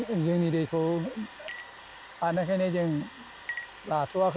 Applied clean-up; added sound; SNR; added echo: none; Domestic sounds, home sounds + Chink, clink; 14 dB; none.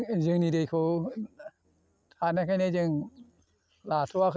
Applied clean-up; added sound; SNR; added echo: none; none; none; none.